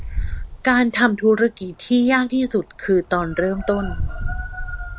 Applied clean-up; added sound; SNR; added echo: none; Wind; 9 dB; none.